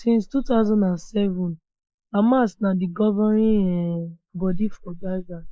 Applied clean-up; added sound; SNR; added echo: neural mask model Resemble Enhance denoiser.